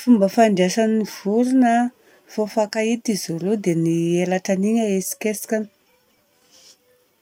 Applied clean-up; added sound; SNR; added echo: none; none; none; none.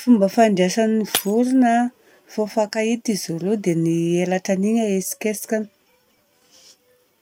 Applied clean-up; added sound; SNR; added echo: none; Shatter; 14 dB; none.